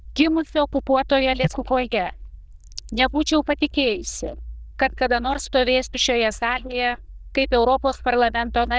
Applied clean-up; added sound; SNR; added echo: neural diffusion model UNIVERSE++.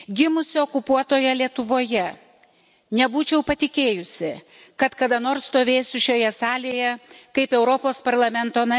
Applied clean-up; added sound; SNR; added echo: none; none; none; none.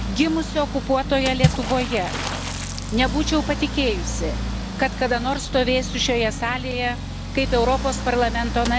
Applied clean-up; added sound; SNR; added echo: none; Water / Splash, splatter + Accelerating, revving, vroom; 3 dB; none.